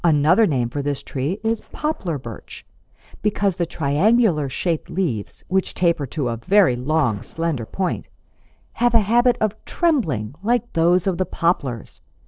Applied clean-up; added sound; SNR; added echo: neural separator model SepFormer DNS4.